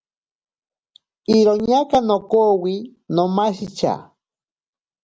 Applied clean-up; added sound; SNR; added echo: none; none; none; none.